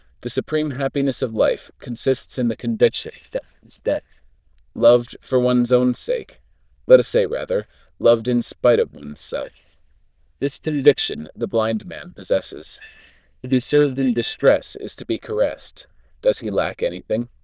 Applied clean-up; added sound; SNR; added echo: neural diffusion model UNIVERSE++.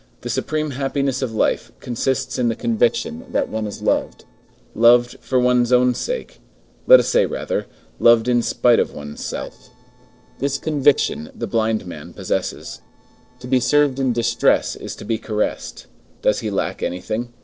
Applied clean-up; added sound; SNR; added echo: neural separator model SepFormer DNS4.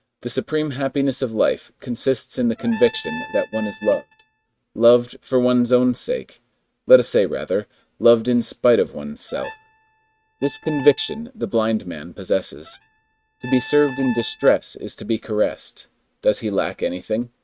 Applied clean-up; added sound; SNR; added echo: neural mask model RNNoise.